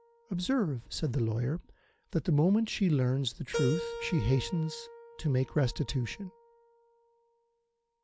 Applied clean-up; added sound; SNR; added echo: none; Keyboard (musical); 13 dB; none.